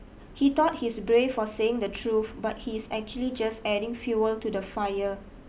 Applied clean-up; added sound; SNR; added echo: none; none; none; none.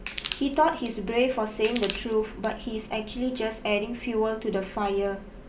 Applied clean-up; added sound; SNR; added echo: none; Crushing; 13 dB; reverberation time 0.8 s.